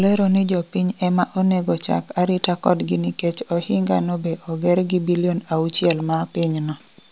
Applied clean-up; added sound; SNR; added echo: none; none; none; none.